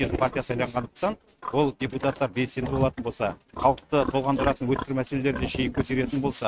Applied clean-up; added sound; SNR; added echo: neural mask model RNNoise.